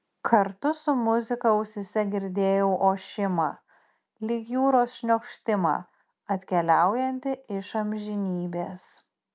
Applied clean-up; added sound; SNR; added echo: none; none; none; none.